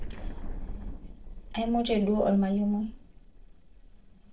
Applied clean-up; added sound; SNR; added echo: neural separator model SepFormer DNS4.